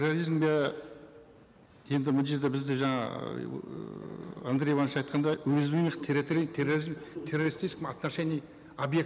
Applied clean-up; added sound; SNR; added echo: none; none; none; none.